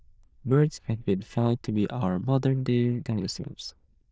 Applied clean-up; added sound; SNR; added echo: neural diffusion model UNIVERSE++.